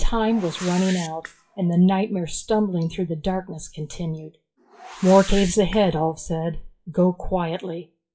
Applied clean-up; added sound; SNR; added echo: classical method WPE with log-MMSE.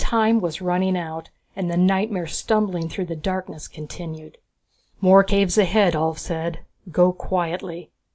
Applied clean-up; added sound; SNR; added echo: none; none; none; none.